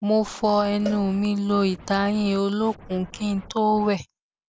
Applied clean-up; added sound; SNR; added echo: none; Scratching (performance technique) + Cowbell; 18 dB; none.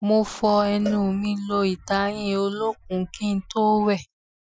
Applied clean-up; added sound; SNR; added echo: classical method Wiener filter.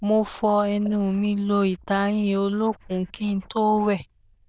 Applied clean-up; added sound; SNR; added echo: neural diffusion model UNIVERSE++.